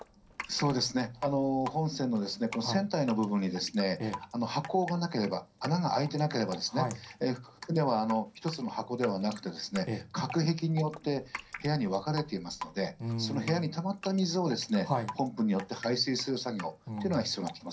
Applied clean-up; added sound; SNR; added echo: none; Drip; 17 dB; reverberation time 0.3 s.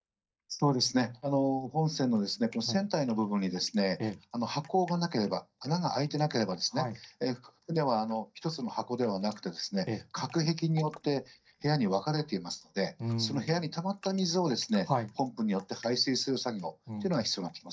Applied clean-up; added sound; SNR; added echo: neural mask model DeepFilterNet 3.